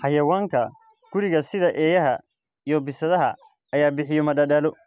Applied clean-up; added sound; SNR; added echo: none; none; none; none.